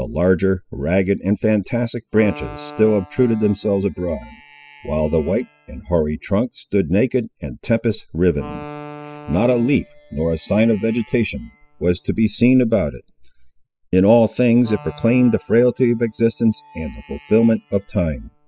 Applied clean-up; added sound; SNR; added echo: classical method spectral subtraction.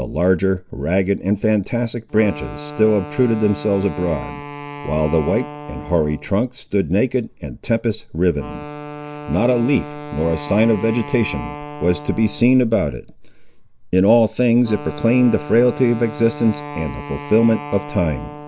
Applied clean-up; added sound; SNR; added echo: none; Wind instrument, woodwind instrument; 14 dB; none.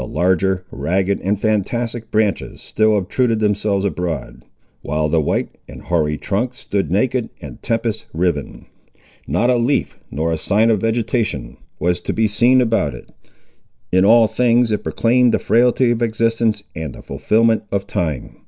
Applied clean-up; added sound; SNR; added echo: none; none; none; none.